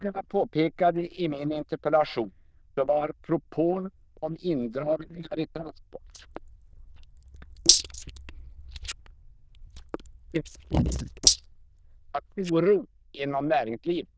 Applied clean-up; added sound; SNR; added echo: neural diffusion model UNIVERSE++.